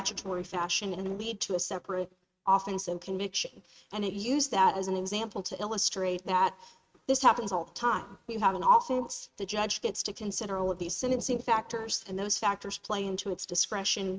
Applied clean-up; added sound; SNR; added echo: neural mask model RNNoise.